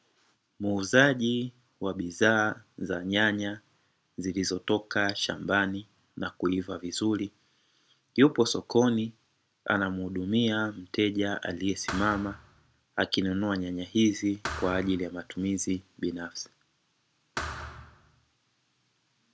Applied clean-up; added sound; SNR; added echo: none; Thump, thud; 11 dB; none.